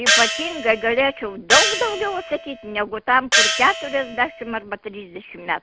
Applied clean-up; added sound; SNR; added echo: none; Gong; -1 dB; none.